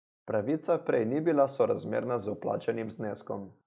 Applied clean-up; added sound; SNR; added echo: neural mask model Resemble Enhance denoiser.